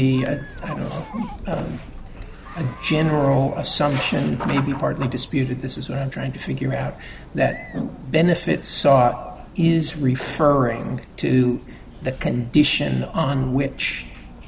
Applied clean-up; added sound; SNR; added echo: none; Chatter; 18 dB; none.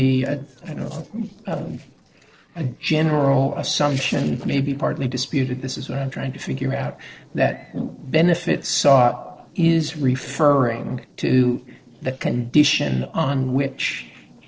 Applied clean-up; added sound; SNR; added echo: neural separator model SepFormer DNS4.